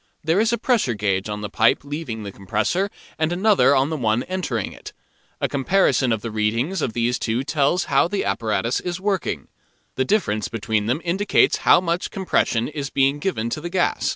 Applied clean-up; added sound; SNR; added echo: none; none; none; none.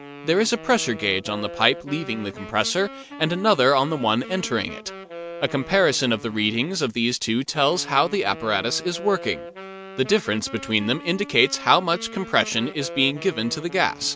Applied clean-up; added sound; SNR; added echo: none; Wind instrument, woodwind instrument; 15 dB; none.